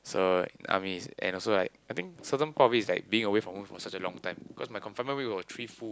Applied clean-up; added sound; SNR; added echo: none; none; none; none.